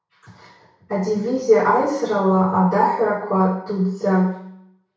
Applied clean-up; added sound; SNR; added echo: none; none; none; reverberation time 0.6 s.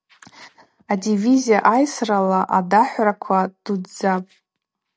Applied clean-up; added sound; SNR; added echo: none; none; none; none.